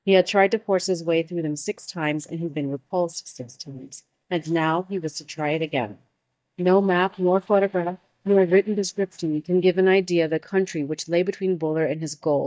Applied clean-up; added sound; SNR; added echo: neural mask model DeepFilterNet 3.